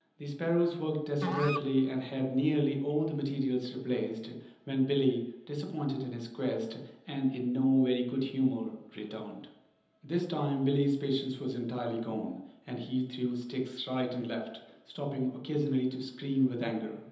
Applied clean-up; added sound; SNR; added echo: none; Musical instrument; 10 dB; reverberation time 0.9 s.